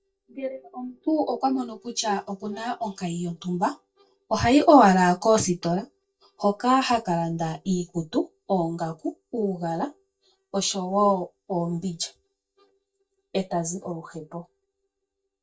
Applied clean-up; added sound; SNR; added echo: neural mask model DeepFilterNet 3.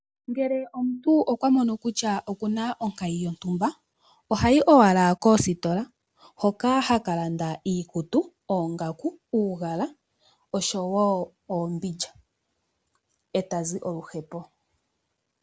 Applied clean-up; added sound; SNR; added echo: none; none; none; none.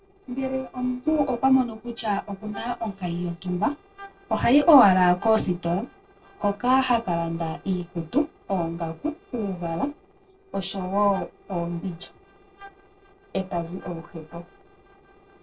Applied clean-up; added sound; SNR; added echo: neural separator model SepFormer DNS4.